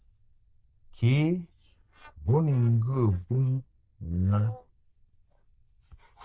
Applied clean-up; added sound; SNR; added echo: neural diffusion model UNIVERSE++.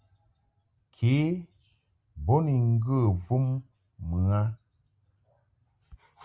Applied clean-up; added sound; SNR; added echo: none; none; none; none.